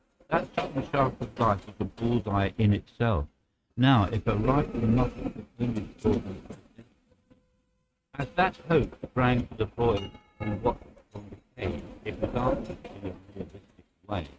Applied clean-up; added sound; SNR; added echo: neural mask model RNNoise.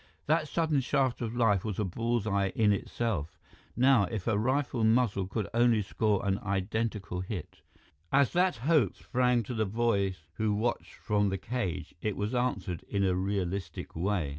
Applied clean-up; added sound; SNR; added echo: none; none; none; none.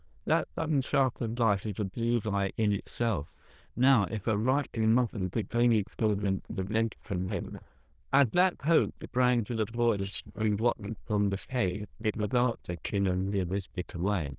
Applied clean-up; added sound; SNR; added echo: neural diffusion model UNIVERSE++.